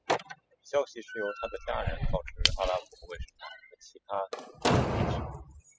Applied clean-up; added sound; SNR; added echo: classical method spectral subtraction.